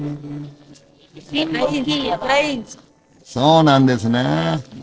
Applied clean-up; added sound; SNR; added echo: neural separator model SepFormer DNS4.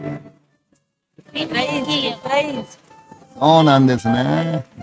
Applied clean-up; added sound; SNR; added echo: neural mask model RNNoise.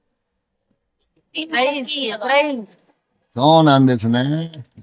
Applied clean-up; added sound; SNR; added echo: neural mask model DeepFilterNet 3.